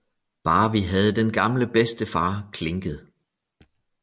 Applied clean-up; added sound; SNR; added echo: none; none; none; none.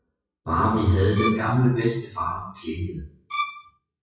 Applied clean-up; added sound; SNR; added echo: classical method WPE with log-MMSE.